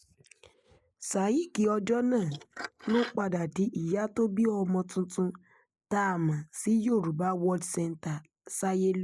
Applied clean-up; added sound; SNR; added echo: neural mask model Resemble Enhance denoiser.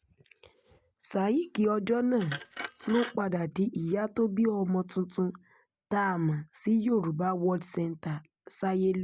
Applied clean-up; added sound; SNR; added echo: none; Glass; 14 dB; none.